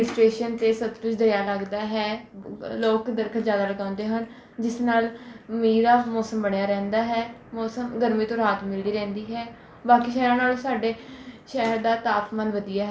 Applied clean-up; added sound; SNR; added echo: none; none; none; none.